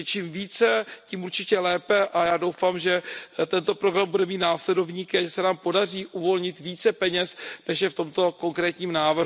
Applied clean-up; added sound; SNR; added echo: none; none; none; none.